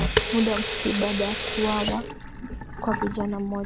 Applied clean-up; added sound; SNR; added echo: none; Sink (filling or washing) / Water tap, faucet; -2 dB; none.